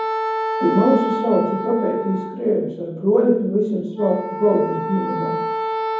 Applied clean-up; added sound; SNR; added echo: none; Wind instrument, woodwind instrument; 5 dB; reverberation time 1.2 s.